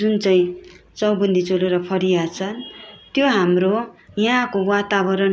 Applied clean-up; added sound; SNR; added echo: none; none; none; none.